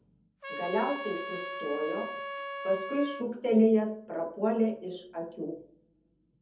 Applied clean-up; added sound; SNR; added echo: none; Trumpet; 8 dB; reverberation time 0.7 s.